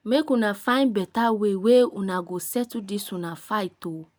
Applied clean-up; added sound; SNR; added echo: none; none; none; none.